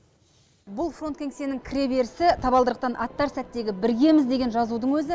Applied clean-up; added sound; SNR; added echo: none; none; none; none.